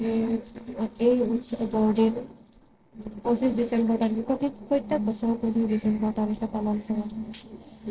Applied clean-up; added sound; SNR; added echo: neural separator model SepFormer DNS4.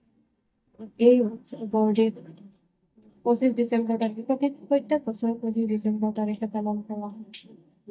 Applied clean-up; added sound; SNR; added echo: neural mask model DeepFilterNet 3.